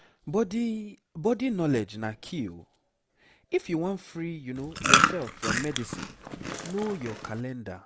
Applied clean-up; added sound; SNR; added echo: none; Chewing, mastication; -4 dB; none.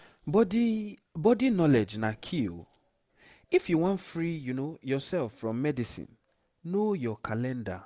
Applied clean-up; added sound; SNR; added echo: none; none; none; none.